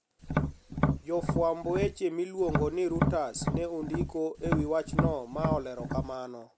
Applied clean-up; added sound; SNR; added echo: none; Tap; -1 dB; none.